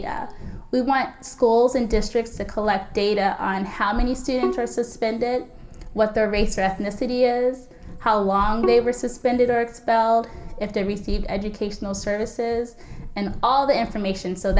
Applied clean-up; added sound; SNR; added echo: none; Bowed string instrument; 12 dB; reverberation time 1.9 s.